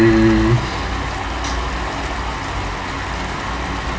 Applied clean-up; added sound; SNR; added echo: none; Stream; 12 dB; reverberation time 0.3 s.